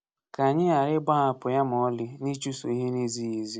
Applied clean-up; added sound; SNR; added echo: none; none; none; none.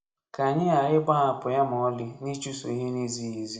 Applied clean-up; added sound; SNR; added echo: none; none; none; reverberation time 0.9 s.